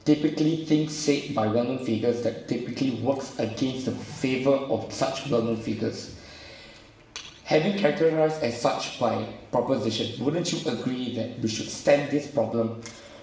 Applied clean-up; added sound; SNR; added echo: none; none; none; reverberation time 0.9 s.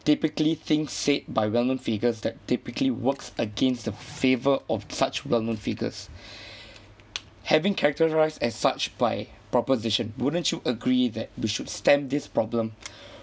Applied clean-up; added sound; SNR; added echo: none; none; none; none.